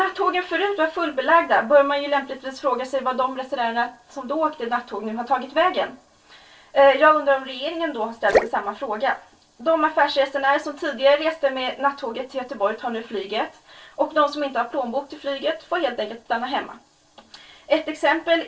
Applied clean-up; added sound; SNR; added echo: neural separator model SepFormer DNS4.